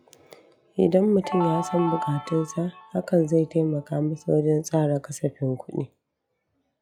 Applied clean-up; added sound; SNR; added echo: classical method log-MMSE.